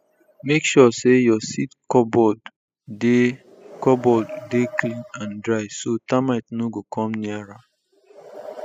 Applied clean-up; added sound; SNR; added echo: classical method spectral subtraction.